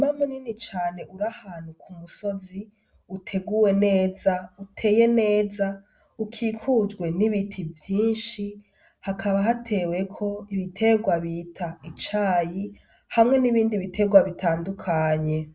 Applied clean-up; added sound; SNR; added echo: none; none; none; none.